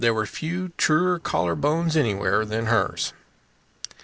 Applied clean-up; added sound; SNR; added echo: neural separator model SepFormer DNS4.